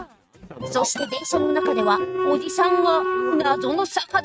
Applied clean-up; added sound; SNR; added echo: neural mask model RNNoise.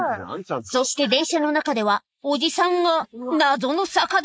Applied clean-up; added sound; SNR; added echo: neural mask model Resemble Enhance denoiser.